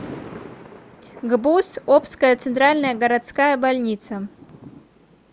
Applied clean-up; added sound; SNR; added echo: none; Thunder; 20 dB; none.